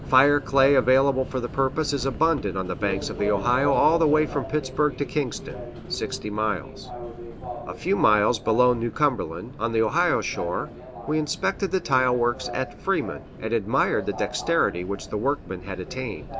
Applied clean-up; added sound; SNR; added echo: none; Subway, metro, underground; 11 dB; none.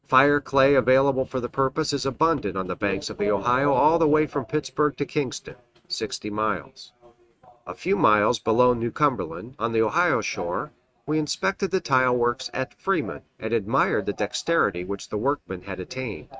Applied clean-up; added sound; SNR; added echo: neural mask model RNNoise.